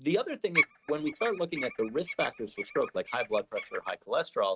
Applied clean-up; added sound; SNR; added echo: neural mask model RNNoise.